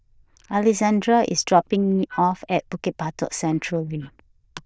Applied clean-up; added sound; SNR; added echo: neural diffusion model UNIVERSE++.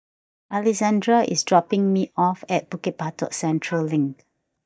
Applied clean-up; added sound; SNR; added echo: neural mask model DeepFilterNet 3.